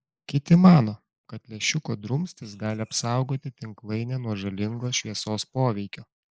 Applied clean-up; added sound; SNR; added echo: neural mask model Resemble Enhance denoiser.